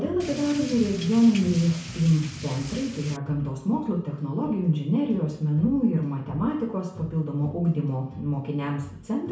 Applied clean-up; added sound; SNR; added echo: none; Drip / Rain; 13 dB; reverberation time 0.6 s.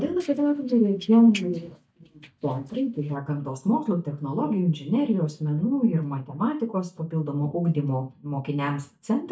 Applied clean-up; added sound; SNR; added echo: neural mask model DeepFilterNet 3.